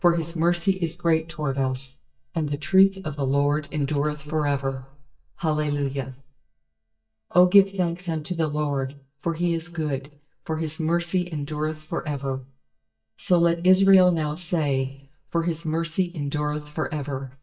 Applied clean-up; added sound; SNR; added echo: neural mask model DeepFilterNet 3.